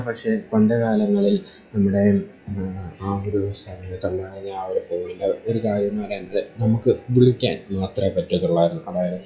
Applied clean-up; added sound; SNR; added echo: classical method WPE with log-MMSE.